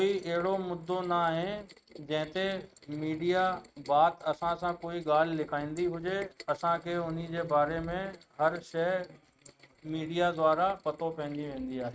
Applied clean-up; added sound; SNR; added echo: neural mask model RNNoise.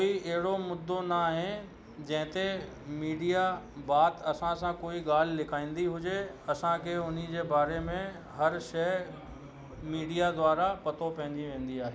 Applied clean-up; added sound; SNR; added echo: none; none; none; none.